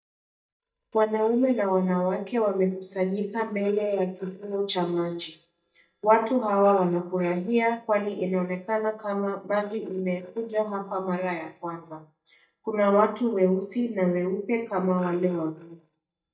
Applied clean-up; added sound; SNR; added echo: neural mask model DeepFilterNet 3.